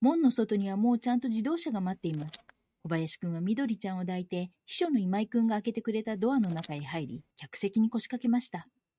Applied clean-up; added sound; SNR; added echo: neural mask model RNNoise.